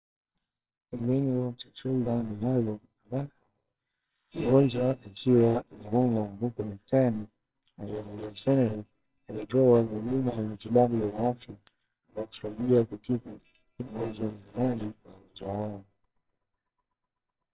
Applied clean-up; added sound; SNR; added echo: neural separator model SepFormer WHAMR!.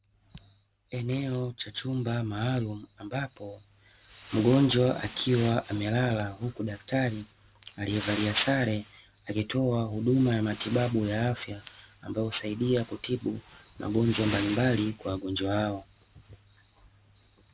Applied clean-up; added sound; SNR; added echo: none; none; none; none.